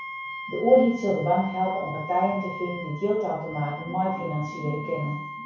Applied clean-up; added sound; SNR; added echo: none; Wind instrument, woodwind instrument; 12 dB; reverberation time 0.6 s.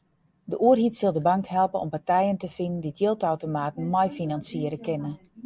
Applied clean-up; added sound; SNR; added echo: none; none; none; none.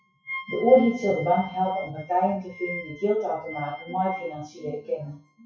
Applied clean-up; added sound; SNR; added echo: classical method WPE with log-MMSE.